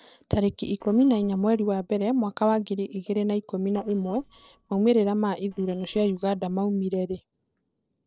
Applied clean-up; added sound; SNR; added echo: neural separator model SepFormer DNS4.